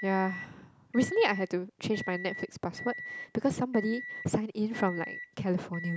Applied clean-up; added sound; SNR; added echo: none; Microwave oven; 12 dB; none.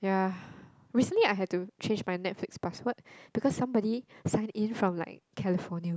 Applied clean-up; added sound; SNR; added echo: none; none; none; none.